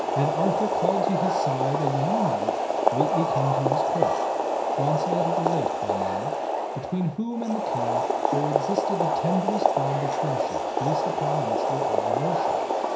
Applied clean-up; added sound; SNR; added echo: none; Boiling; -5 dB; reverberation time 0.5 s.